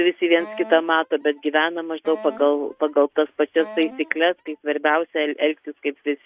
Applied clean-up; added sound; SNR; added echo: neural mask model RNNoise.